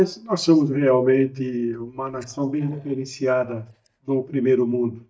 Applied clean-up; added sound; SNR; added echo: neural mask model DeepFilterNet 3.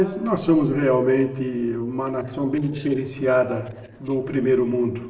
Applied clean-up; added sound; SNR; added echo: neural separator model SepFormer DNS4.